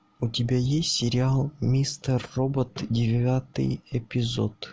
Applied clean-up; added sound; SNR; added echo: none; none; none; none.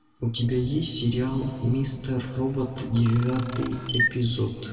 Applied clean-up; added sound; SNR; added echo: none; Camera; 6 dB; reverberation time 2.2 s.